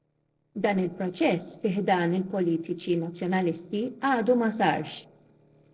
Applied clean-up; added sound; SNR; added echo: neural separator model SepFormer DNS4.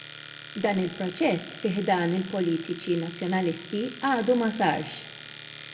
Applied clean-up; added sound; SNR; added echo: none; Domestic sounds, home sounds; 14 dB; reverberation time 0.7 s.